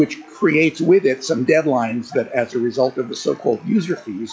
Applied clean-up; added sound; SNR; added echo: classical method log-MMSE.